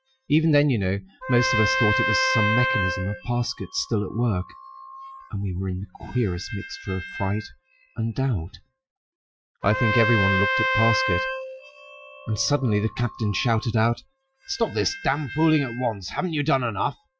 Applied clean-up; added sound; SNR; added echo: classical method Wiener filter.